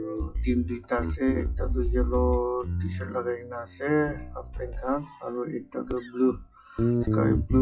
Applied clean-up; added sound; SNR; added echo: classical method WPE with log-MMSE.